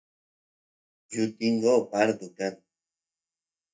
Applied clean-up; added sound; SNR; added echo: neural mask model DeepFilterNet 3.